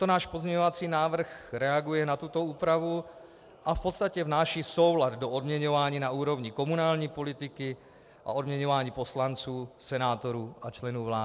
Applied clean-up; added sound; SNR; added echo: none; none; none; none.